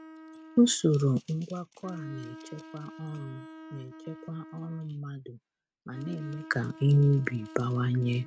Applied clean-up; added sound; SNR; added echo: neural mask model RNNoise.